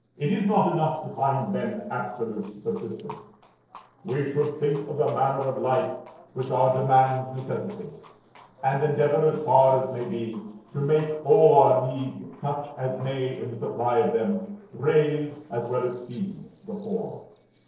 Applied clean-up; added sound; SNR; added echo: neural separator model SepFormer DNS4.